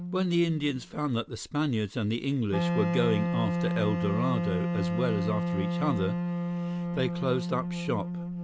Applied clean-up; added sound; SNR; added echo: none; Wind instrument, woodwind instrument; 0 dB; none.